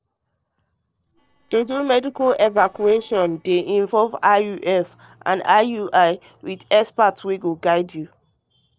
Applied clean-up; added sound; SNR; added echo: neural separator model SepFormer DNS4.